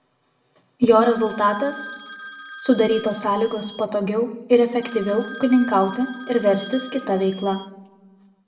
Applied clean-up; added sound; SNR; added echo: none; Telephone; 11 dB; reverberation time 0.8 s.